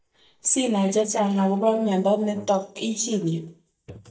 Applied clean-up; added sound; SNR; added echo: neural mask model DeepFilterNet 3.